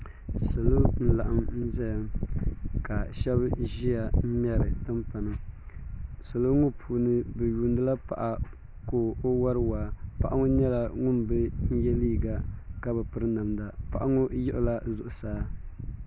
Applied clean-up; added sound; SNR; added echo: none; none; none; none.